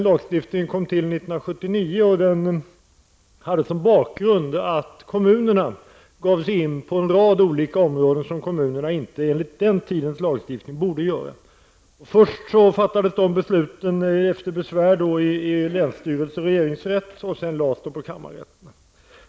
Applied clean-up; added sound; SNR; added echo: none; none; none; none.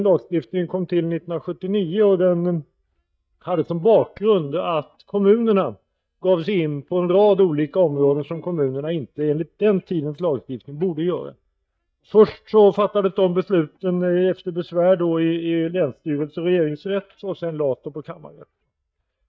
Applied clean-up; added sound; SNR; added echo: neural mask model DeepFilterNet 3.